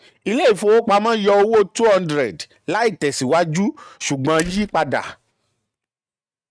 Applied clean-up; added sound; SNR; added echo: neural mask model RNNoise.